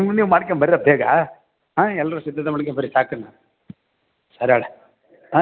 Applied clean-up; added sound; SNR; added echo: none; none; none; none.